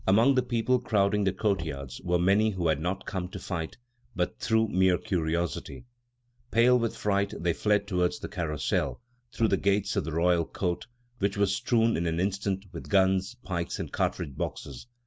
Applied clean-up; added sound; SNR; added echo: none; Knock; 17 dB; none.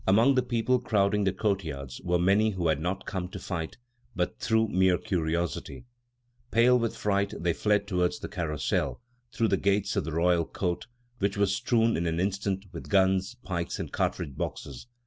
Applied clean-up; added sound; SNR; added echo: none; none; none; none.